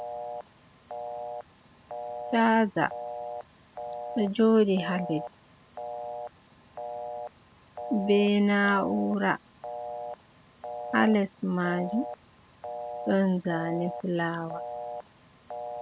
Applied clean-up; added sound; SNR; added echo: none; Telephone; 10 dB; none.